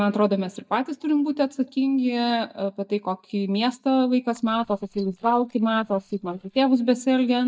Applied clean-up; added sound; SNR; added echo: neural mask model DeepFilterNet 3.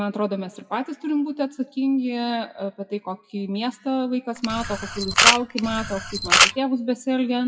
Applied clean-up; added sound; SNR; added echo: classical method WPE with log-MMSE.